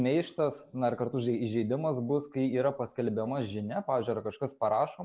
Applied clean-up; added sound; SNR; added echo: neural mask model Resemble Enhance denoiser.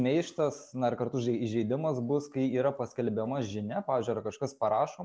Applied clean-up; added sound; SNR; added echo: none; none; none; none.